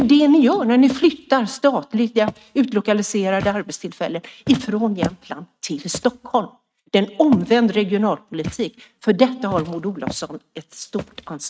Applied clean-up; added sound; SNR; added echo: neural mask model RNNoise.